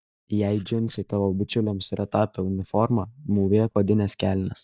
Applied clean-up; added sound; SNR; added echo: neural mask model DeepFilterNet 3.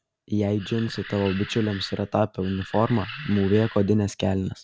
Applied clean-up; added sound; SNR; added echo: none; Animal; 16 dB; none.